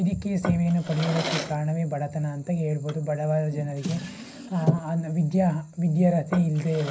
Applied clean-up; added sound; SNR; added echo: none; Drawer open or close; 10 dB; reverberation time 0.5 s.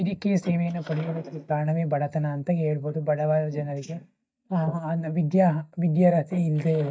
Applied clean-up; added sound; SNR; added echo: neural mask model DeepFilterNet 3.